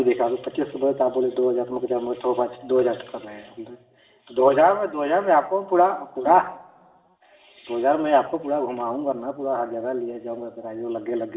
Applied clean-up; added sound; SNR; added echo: none; none; none; reverberation time 1.5 s.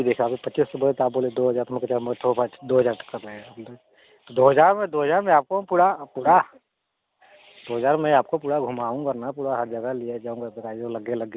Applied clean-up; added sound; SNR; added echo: none; none; none; none.